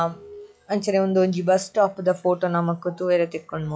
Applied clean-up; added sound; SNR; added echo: classical method log-MMSE.